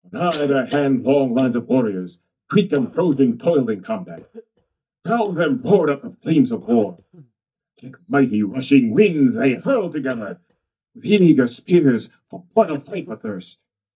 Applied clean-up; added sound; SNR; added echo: neural mask model DeepFilterNet 3.